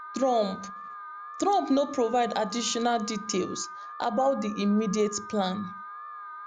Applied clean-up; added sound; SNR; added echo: none; Alarm; 13 dB; none.